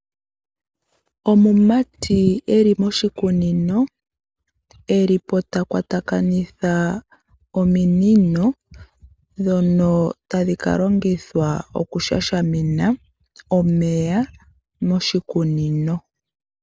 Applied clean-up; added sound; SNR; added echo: none; none; none; none.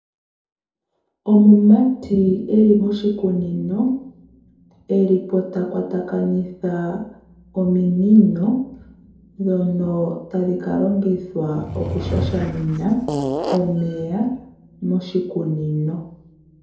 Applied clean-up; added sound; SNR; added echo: none; Fart / Drawer open or close; 6 dB; reverberation time 2.6 s.